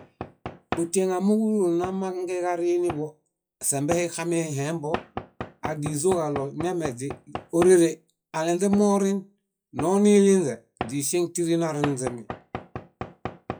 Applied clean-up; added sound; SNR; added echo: classical method log-MMSE.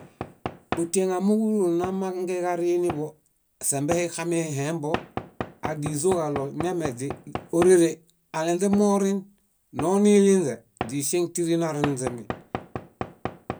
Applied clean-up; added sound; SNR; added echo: none; Knock / Wood; 12 dB; none.